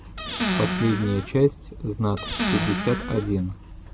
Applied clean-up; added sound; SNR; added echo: none; Squeak / Cupboard open or close; -2 dB; none.